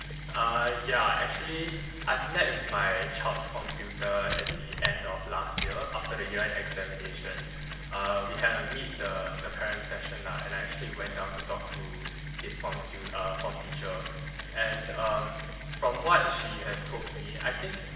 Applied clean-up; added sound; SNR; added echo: none; Mechanisms; 6 dB; reverberation time 1.2 s.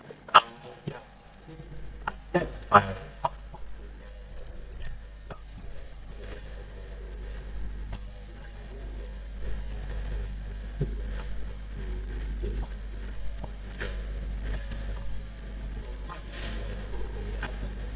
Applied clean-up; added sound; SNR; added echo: neural mask model DeepFilterNet 3.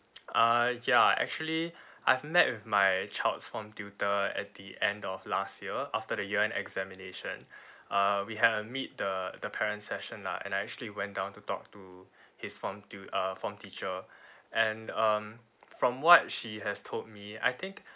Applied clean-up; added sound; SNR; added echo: none; none; none; none.